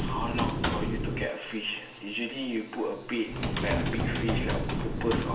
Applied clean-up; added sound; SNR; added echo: none; Typing; -2 dB; reverberation time 0.8 s.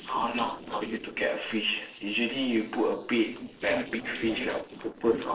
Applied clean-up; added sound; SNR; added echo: neural separator model SepFormer DNS4.